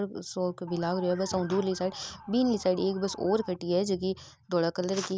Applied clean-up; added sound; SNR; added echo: none; Motor vehicle (road) / Siren; 19 dB; none.